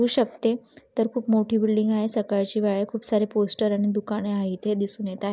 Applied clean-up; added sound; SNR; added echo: none; none; none; none.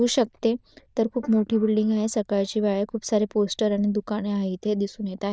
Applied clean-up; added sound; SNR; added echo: neural diffusion model UNIVERSE++.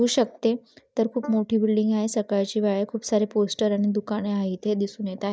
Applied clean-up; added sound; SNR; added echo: neural mask model DeepFilterNet 3.